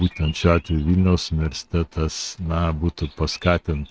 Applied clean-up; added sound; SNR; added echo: neural mask model RNNoise.